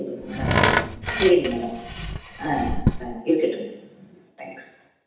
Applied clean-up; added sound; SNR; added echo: none; Tools; -2 dB; reverberation time 0.9 s.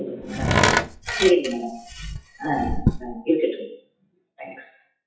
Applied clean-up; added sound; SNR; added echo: classical method WPE with log-MMSE.